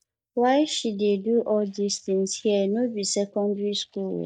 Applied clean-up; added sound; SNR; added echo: neural mask model DeepFilterNet 3.